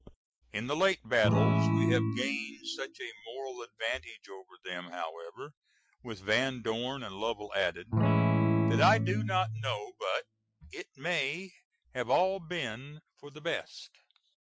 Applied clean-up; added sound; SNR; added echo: classical method Wiener filter.